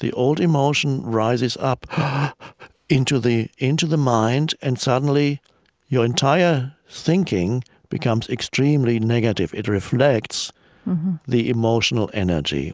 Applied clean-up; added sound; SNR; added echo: none; none; none; none.